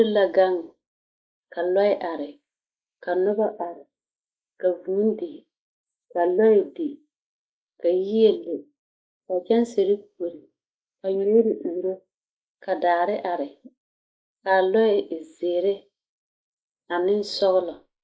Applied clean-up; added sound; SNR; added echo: neural mask model Resemble Enhance denoiser.